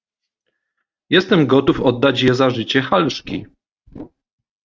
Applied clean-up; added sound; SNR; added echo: neural mask model RNNoise.